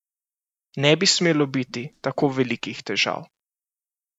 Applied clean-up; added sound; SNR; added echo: none; Whoosh, swoosh, swish; 20 dB; none.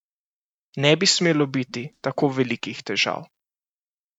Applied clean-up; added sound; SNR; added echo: neural mask model RNNoise.